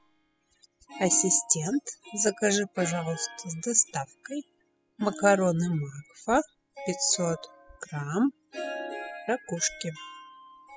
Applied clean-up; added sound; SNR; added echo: classical method spectral subtraction.